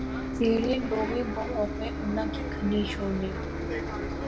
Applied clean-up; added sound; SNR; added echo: none; Bus; 1 dB; reverberation time 0.7 s.